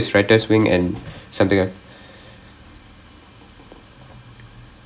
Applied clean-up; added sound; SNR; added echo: none; none; none; reverberation time 0.4 s.